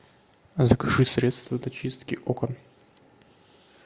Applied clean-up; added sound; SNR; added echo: none; none; none; none.